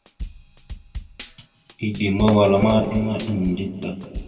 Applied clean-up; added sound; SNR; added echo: none; Drum kit; 14 dB; reverberation time 2.0 s.